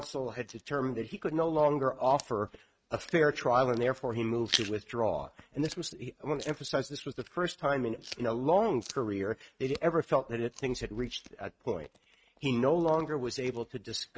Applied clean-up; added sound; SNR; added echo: neural mask model RNNoise.